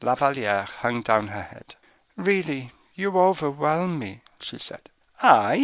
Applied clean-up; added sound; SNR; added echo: none; none; none; none.